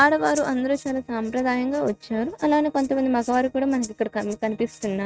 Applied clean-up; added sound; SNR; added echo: neural mask model RNNoise.